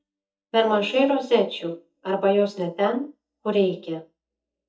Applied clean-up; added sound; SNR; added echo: neural mask model DeepFilterNet 3.